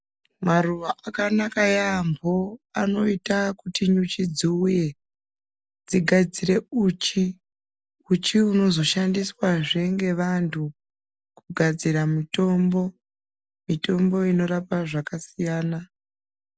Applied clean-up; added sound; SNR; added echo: none; none; none; none.